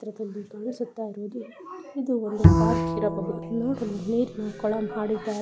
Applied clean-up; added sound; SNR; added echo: none; Bowed string instrument; -5 dB; none.